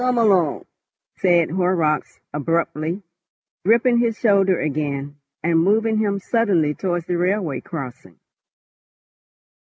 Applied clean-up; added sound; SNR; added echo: none; none; none; none.